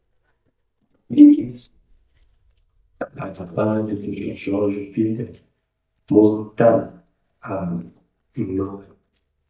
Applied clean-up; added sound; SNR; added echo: neural mask model DeepFilterNet 3.